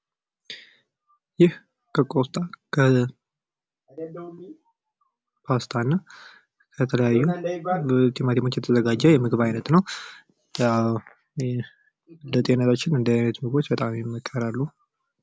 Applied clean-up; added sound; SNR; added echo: none; none; none; none.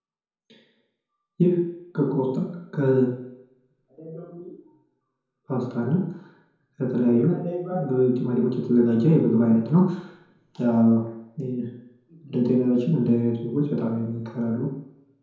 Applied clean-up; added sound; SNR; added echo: none; none; none; reverberation time 0.9 s.